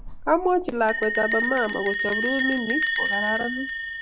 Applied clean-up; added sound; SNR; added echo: none; Bell; 2 dB; none.